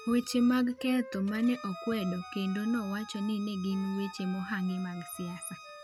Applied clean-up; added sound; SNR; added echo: none; Bowed string instrument + Wind instrument, woodwind instrument; 15 dB; none.